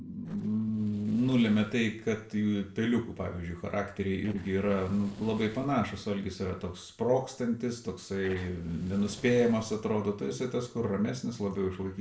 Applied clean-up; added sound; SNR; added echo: neural separator model SepFormer DNS4.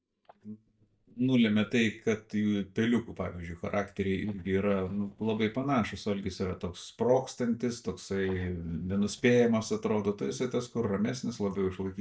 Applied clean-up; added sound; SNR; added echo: neural mask model DeepFilterNet 3.